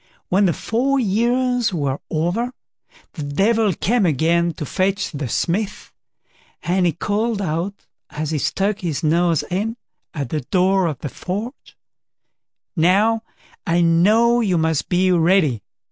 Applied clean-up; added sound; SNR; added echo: none; none; none; none.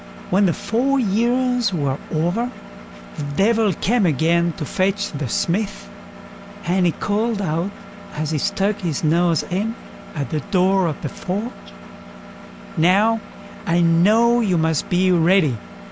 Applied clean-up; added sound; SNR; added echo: none; Engine; 16 dB; none.